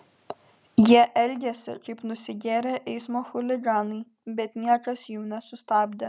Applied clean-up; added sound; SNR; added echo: none; none; none; none.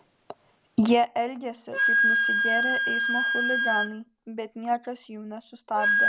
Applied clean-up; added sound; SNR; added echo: none; Wind instrument, woodwind instrument; -3 dB; none.